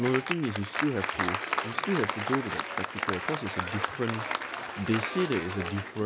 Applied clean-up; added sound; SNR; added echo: none; Applause; 1 dB; none.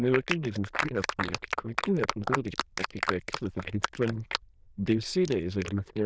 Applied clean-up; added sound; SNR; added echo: neural diffusion model UNIVERSE++.